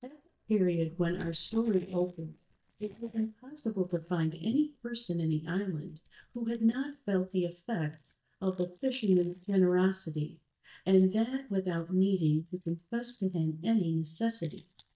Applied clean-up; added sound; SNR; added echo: neural mask model DeepFilterNet 3.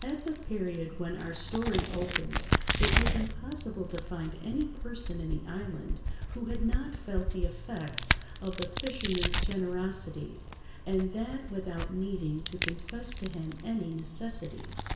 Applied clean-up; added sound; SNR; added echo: none; Crack; -2 dB; reverberation time 0.8 s.